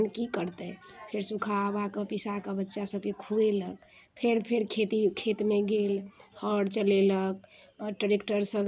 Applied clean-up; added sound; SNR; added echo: none; none; none; none.